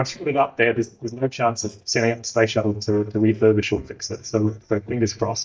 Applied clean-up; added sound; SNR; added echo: neural mask model DeepFilterNet 3.